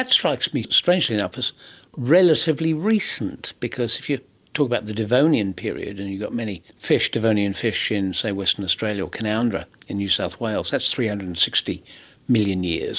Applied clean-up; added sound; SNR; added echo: none; none; none; none.